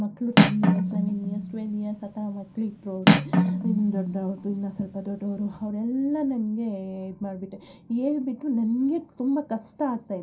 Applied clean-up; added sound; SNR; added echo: none; Cutlery, silverware; -3 dB; reverberation time 0.3 s.